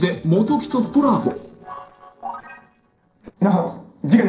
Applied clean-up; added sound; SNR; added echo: neural separator model SepFormer DNS4.